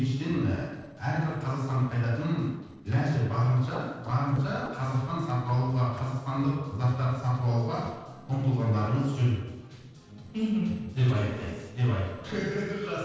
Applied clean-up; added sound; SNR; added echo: neural separator model SepFormer DNS4.